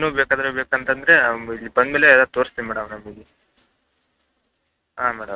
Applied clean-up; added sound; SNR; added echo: neural mask model RNNoise.